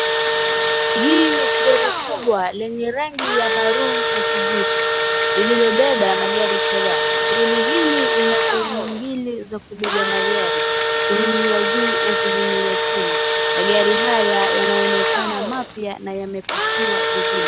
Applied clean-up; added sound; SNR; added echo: none; Engine / Drill; -3 dB; none.